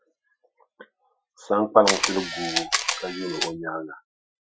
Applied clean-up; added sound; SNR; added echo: classical method Wiener filter.